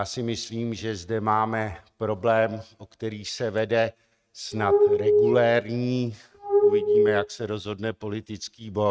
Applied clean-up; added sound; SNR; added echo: neural mask model RNNoise.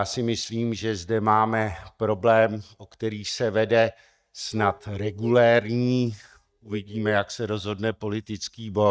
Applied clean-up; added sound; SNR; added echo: neural mask model DeepFilterNet 3.